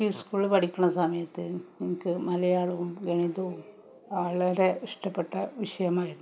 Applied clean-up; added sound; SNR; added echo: none; none; none; none.